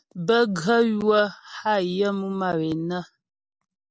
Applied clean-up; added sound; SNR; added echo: none; none; none; none.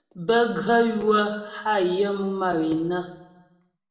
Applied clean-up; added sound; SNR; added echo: none; none; none; reverberation time 0.9 s.